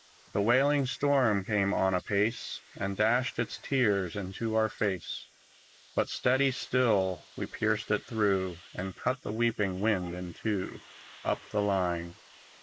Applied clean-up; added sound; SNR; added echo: neural mask model Resemble Enhance denoiser.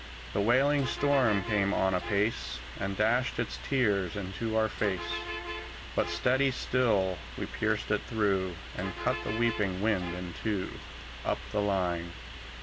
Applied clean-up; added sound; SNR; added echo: none; Bus; 11 dB; none.